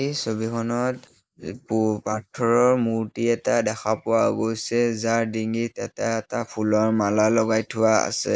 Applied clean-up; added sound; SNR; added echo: neural mask model Resemble Enhance denoiser.